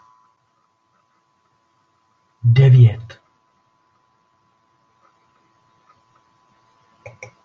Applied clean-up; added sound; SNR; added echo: none; none; none; none.